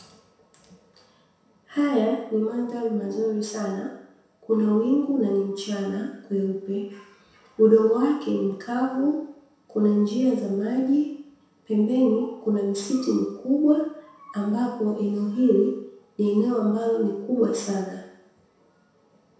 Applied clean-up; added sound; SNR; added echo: none; none; none; reverberation time 0.7 s.